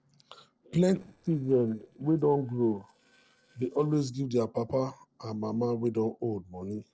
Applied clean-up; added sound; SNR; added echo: neural separator model SepFormer DNS4.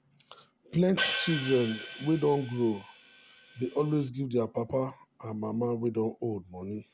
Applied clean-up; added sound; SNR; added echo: none; Hi-hat; 4 dB; none.